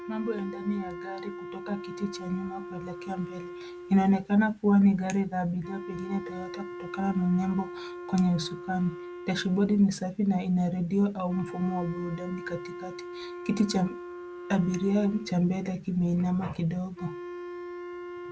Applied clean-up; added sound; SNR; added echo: none; Wind instrument, woodwind instrument; 12 dB; none.